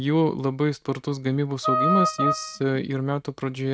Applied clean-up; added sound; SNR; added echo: neural mask model RNNoise.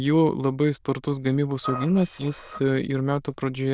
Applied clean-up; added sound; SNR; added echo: neural diffusion model UNIVERSE++.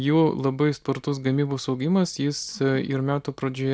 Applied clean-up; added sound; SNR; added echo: none; none; none; none.